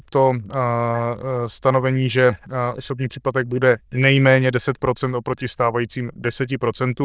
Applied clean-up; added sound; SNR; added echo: neural diffusion model UNIVERSE++.